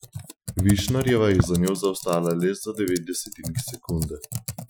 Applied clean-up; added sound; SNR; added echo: classical method Wiener filter.